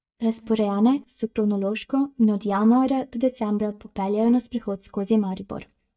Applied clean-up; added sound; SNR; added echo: neural mask model DeepFilterNet 3.